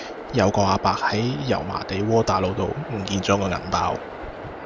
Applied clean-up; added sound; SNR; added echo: none; Train; 11 dB; none.